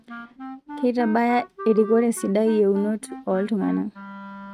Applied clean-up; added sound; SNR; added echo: neural mask model RNNoise.